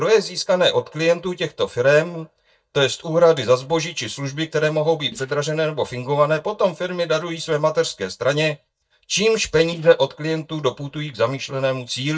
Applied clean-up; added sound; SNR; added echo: neural mask model DeepFilterNet 3.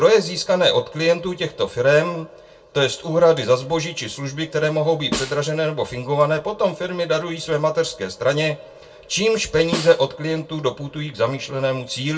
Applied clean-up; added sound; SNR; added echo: none; Snare drum; 12 dB; reverberation time 0.2 s.